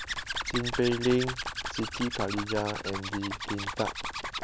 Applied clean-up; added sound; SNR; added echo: none; Zipper (clothing); 4 dB; none.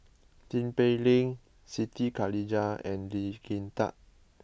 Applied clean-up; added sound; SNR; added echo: none; none; none; none.